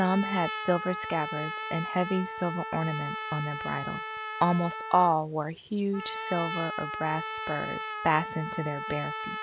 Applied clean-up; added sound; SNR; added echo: none; Trumpet; 6 dB; none.